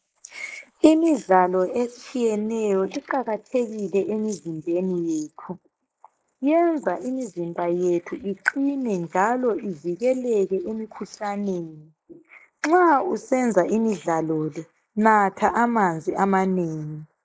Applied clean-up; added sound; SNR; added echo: neural mask model Resemble Enhance denoiser.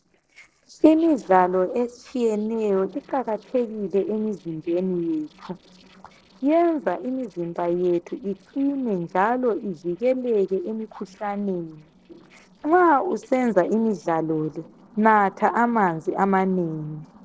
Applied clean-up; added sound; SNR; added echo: neural separator model SepFormer DNS4.